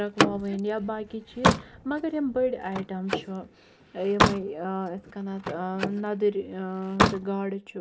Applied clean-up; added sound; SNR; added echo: none; Slam; -1 dB; reverberation time 0.3 s.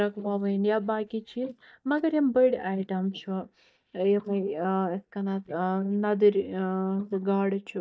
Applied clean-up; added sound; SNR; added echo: neural mask model DeepFilterNet 3.